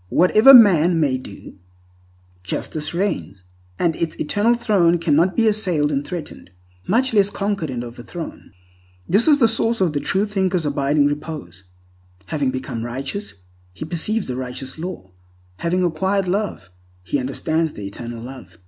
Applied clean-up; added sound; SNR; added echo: none; none; none; none.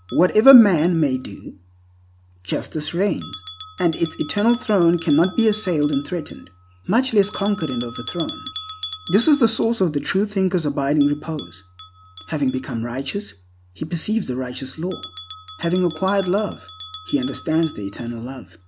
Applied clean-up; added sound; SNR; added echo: none; Bell; 18 dB; none.